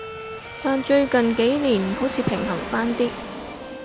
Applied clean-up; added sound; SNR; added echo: none; Bowed string instrument + Aircraft; 9 dB; none.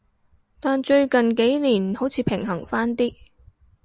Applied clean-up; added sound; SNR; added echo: none; none; none; none.